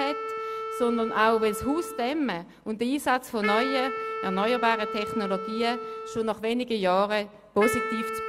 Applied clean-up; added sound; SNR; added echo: none; Wind instrument, woodwind instrument; 6 dB; none.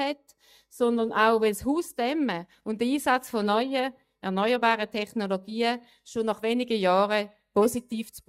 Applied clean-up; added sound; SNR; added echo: neural mask model DeepFilterNet 3.